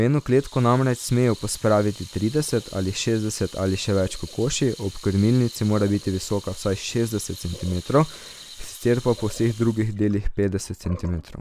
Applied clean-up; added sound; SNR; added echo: none; Sink (filling or washing) / Water tap, faucet; 20 dB; none.